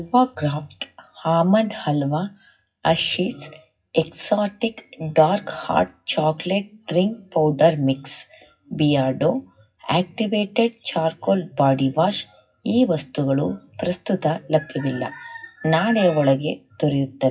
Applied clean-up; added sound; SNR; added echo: classical method WPE with log-MMSE.